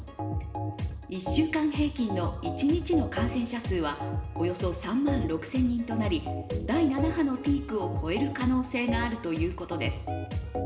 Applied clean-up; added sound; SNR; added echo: none; none; none; reverberation time 1.1 s.